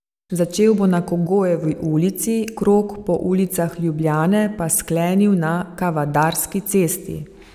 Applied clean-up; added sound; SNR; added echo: none; none; none; none.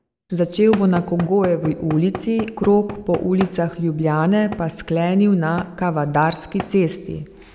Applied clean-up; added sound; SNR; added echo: none; Knock / Wood; 16 dB; none.